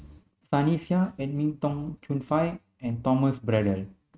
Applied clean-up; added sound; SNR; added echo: neural mask model RNNoise.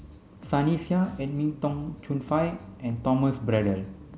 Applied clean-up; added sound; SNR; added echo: none; Bass guitar; 19 dB; none.